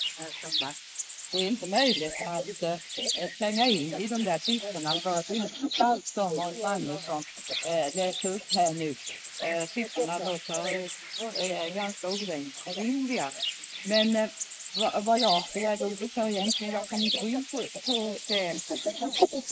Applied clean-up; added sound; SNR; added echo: neural mask model Resemble Enhance denoiser.